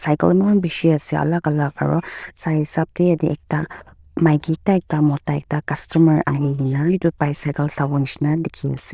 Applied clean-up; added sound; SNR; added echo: neural diffusion model UNIVERSE++.